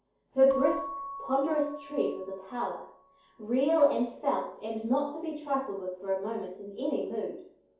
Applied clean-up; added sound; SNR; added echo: none; Keyboard (musical) / Bell; 16 dB; reverberation time 0.5 s.